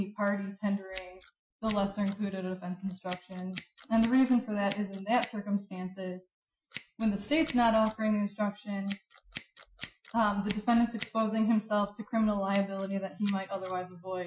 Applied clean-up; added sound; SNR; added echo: classical method Wiener filter.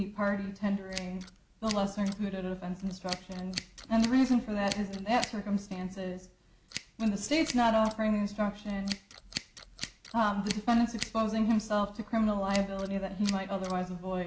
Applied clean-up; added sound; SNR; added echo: none; Scissors; 15 dB; none.